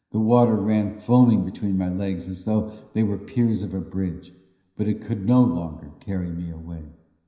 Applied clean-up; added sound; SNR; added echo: none; none; none; reverberation time 0.9 s.